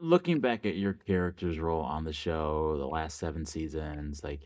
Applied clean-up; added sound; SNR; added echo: neural mask model DeepFilterNet 3.